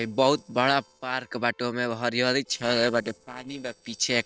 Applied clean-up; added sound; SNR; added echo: neural separator model SepFormer DNS4.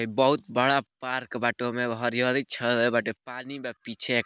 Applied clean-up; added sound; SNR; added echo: none; none; none; none.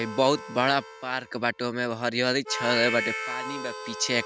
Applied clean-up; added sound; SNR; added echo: none; Harmonica; 8 dB; none.